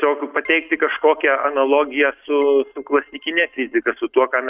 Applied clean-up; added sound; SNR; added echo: neural mask model RNNoise.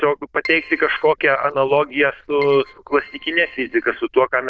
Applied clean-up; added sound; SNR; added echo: neural diffusion model UNIVERSE++.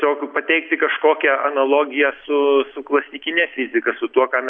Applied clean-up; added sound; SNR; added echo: none; none; none; none.